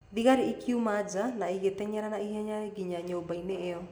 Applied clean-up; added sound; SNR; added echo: none; none; none; none.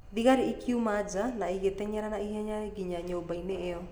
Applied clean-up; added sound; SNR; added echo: none; Bird; 17 dB; none.